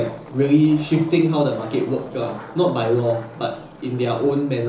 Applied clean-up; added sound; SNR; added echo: none; Skateboard; 18 dB; reverberation time 0.7 s.